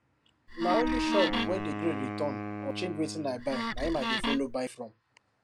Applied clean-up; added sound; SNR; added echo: none; Wood + Wind instrument, woodwind instrument; 0 dB; none.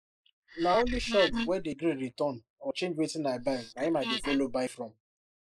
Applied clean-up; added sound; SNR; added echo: neural mask model Resemble Enhance denoiser.